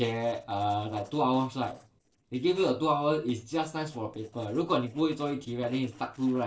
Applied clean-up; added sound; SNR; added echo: neural separator model SepFormer DNS4.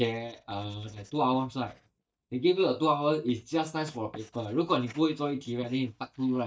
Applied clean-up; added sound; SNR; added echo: neural mask model DeepFilterNet 3.